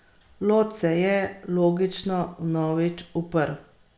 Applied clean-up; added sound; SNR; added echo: none; none; none; none.